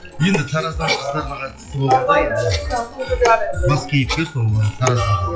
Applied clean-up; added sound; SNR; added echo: classical method log-MMSE.